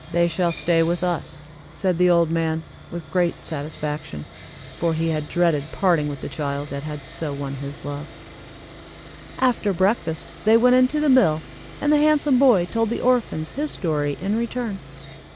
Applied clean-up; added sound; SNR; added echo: none; Sawing; 17 dB; none.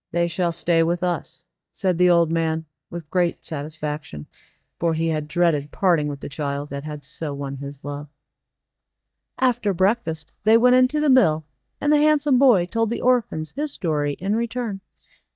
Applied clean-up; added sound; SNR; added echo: neural mask model DeepFilterNet 3.